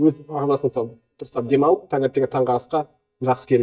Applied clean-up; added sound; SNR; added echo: neural mask model DeepFilterNet 3.